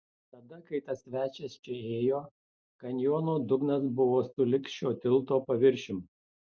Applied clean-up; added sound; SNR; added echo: none; none; none; none.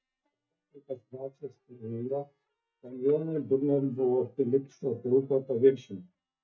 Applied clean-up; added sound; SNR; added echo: neural mask model DeepFilterNet 3.